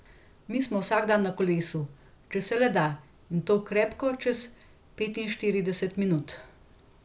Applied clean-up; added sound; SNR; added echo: none; none; none; none.